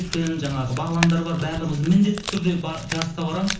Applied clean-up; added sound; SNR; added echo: none; Crumpling, crinkling; 11 dB; reverberation time 0.7 s.